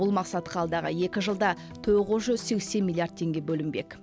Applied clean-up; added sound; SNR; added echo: none; none; none; none.